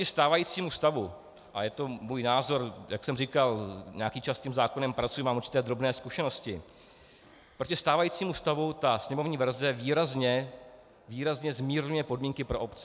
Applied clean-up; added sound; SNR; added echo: none; none; none; none.